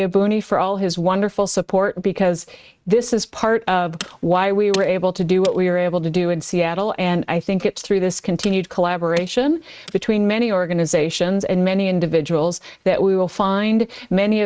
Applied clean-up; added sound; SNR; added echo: neural mask model RNNoise.